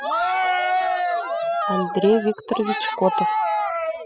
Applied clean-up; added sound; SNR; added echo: classical method spectral subtraction.